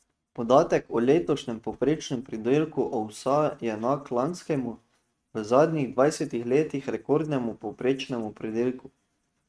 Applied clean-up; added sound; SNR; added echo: neural mask model RNNoise.